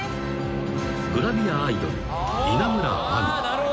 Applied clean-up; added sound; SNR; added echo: none; Bowed string instrument; 8 dB; none.